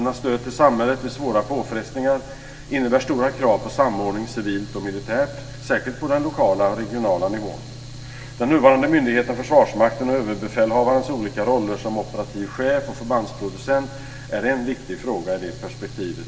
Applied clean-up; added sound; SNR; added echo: none; Mechanical fan; 17 dB; reverberation time 2.9 s.